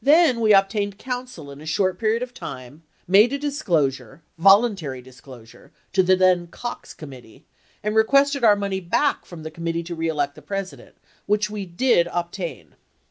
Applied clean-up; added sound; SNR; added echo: none; none; none; none.